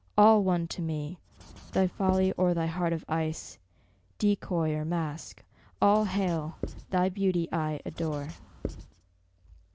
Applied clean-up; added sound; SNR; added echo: none; Writing; 13 dB; none.